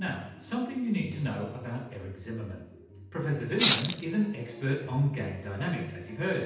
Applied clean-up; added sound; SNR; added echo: none; Rattle (instrument); -4 dB; reverberation time 0.8 s.